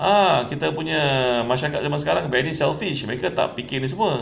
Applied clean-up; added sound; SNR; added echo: none; none; none; none.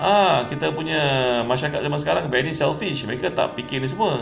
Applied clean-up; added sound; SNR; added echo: none; Trumpet; 19 dB; none.